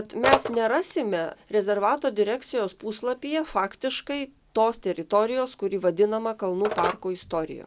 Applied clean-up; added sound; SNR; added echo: none; Telephone; 10 dB; none.